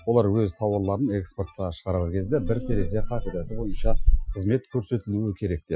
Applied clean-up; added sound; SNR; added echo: classical method Wiener filter.